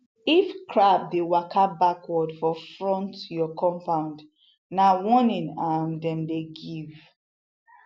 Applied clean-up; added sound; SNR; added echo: none; none; none; none.